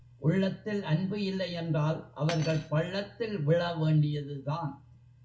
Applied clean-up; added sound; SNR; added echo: none; Cutlery, silverware; 17 dB; reverberation time 0.2 s.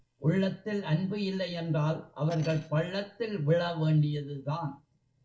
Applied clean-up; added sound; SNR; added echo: neural separator model SepFormer DNS4.